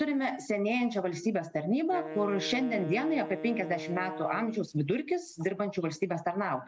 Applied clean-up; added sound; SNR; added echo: none; Wind instrument, woodwind instrument; 13 dB; none.